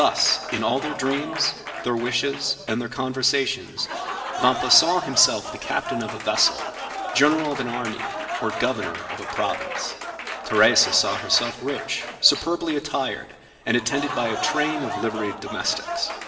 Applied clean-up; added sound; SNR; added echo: none; Applause; 7 dB; reverberation time 2.4 s.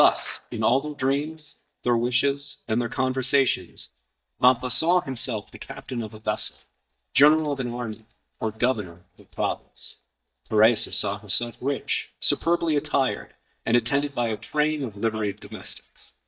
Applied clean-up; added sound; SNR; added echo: neural mask model DeepFilterNet 3.